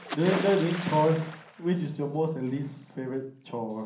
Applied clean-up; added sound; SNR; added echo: none; Splash, splatter; 12 dB; reverberation time 0.6 s.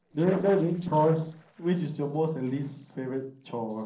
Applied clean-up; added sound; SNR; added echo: neural separator model SepFormer DNS4.